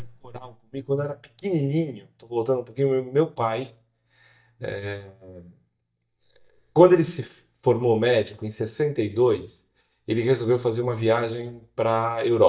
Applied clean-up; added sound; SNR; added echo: neural mask model DeepFilterNet 3.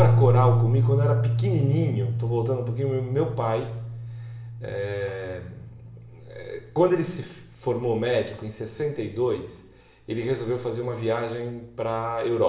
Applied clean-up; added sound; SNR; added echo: none; Piano; 1 dB; reverberation time 0.7 s.